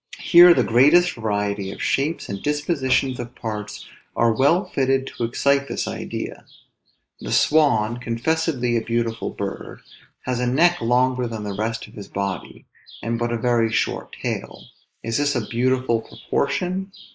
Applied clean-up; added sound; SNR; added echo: neural mask model Resemble Enhance denoiser.